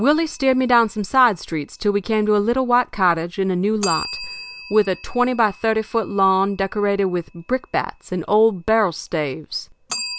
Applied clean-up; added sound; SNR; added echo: none; Bell; 17 dB; none.